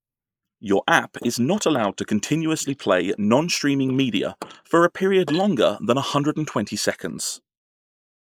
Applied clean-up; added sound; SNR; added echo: neural mask model Resemble Enhance denoiser.